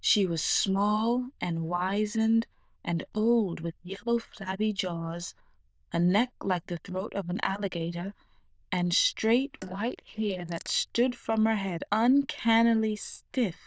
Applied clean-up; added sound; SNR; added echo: neural diffusion model UNIVERSE++.